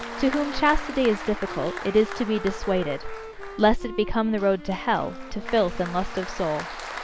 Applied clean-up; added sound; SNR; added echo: none; Wind instrument, woodwind instrument + Applause; 11 dB; none.